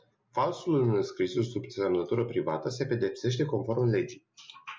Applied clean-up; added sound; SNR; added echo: none; none; none; none.